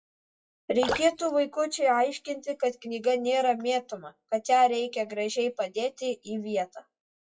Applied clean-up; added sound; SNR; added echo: classical method WPE with log-MMSE.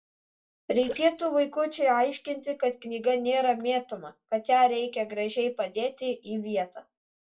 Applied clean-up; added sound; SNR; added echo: neural separator model SepFormer DNS4.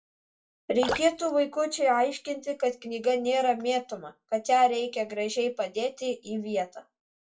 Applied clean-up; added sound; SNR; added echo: none; Drip; 10 dB; reverberation time 0.2 s.